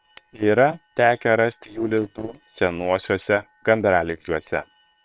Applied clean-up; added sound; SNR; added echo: neural separator model SepFormer WHAM!.